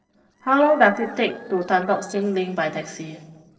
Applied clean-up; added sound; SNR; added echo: neural separator model SepFormer DNS4.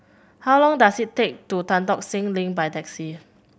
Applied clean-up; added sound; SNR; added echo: none; none; none; none.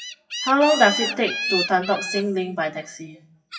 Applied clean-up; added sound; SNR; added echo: classical method WPE with log-MMSE.